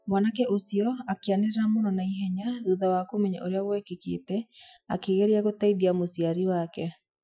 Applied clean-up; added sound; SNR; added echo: classical method Wiener filter.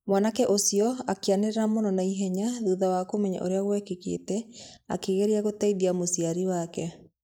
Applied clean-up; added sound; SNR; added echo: neural mask model Resemble Enhance denoiser.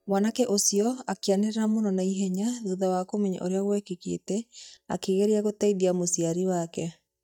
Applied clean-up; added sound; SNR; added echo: neural mask model DeepFilterNet 3.